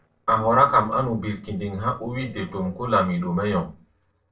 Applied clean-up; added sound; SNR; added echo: neural separator model SepFormer DNS4.